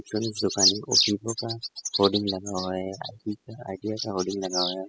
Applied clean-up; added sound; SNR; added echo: classical method spectral subtraction.